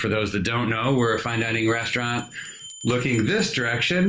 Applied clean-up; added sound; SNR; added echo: none; Bell; 20 dB; none.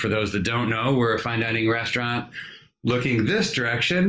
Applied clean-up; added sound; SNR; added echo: none; none; none; none.